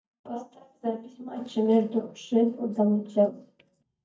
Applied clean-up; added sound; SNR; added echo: neural mask model DeepFilterNet 3.